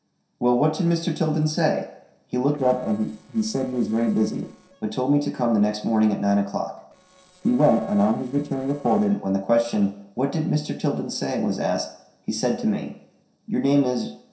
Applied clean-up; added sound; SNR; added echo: neural separator model SepFormer DNS4.